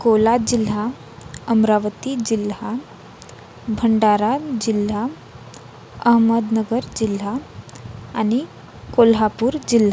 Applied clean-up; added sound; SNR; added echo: none; none; none; none.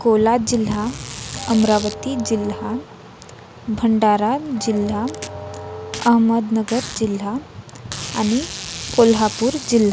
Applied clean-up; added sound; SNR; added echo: none; Musical instrument + Packing tape, duct tape; 13 dB; none.